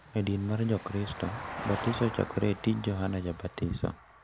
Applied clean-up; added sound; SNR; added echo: none; Vehicle; 11 dB; none.